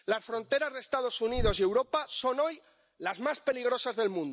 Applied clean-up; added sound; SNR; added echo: none; Bird; 9 dB; none.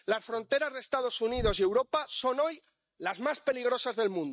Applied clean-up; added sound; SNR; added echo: neural mask model RNNoise.